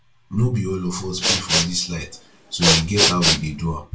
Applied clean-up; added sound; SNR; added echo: none; Respiratory sounds; -1 dB; reverberation time 0.2 s.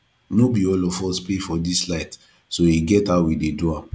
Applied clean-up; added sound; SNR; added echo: none; none; none; none.